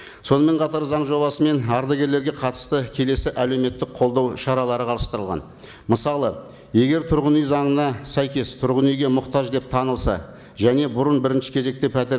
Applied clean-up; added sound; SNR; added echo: none; none; none; none.